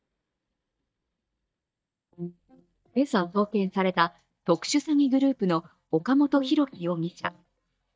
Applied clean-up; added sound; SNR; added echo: neural mask model DeepFilterNet 3.